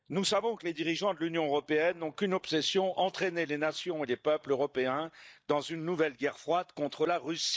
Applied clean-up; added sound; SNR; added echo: neural mask model DeepFilterNet 3.